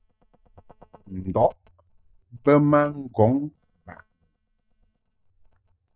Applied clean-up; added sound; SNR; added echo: neural mask model DeepFilterNet 3.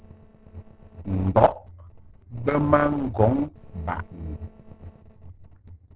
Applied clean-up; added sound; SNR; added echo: neural separator model SepFormer DNS4.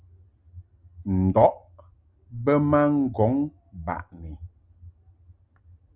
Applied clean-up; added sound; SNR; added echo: none; none; none; none.